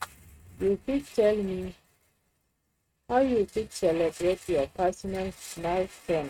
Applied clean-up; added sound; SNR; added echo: neural mask model RNNoise.